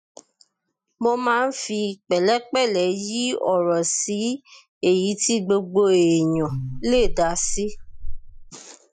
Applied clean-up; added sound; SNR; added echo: classical method Wiener filter.